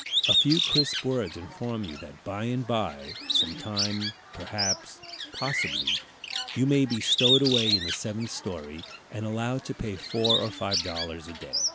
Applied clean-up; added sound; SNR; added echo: none; Bird; 0 dB; none.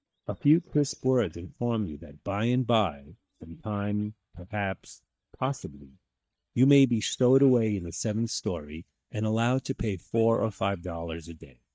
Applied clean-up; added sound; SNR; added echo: neural mask model DeepFilterNet 3.